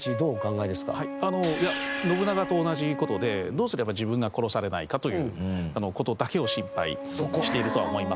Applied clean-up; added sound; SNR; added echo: none; Wind instrument, woodwind instrument; 9 dB; none.